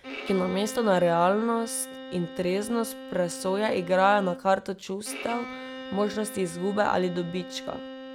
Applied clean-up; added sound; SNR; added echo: none; Bowed string instrument; 13 dB; none.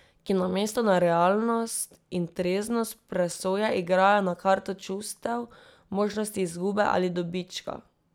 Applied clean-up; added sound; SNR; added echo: none; none; none; none.